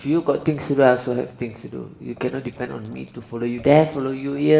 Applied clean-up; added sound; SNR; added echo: none; none; none; reverberation time 0.8 s.